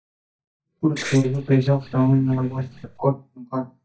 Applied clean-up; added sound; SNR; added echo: neural mask model DeepFilterNet 3.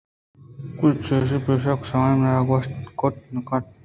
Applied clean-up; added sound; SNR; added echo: none; none; none; none.